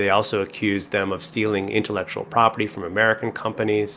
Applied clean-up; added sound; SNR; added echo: none; none; none; none.